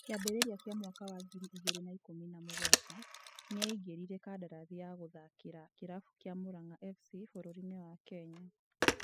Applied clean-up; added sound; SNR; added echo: classical method spectral subtraction.